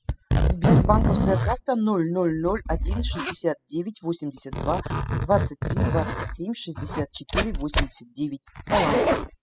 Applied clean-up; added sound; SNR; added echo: classical method spectral subtraction.